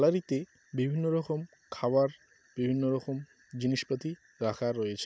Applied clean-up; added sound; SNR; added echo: none; none; none; none.